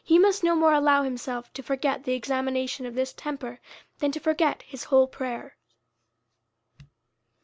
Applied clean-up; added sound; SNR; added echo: none; none; none; none.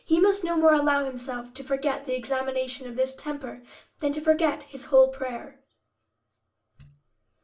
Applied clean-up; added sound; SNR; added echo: none; none; none; reverberation time 0.3 s.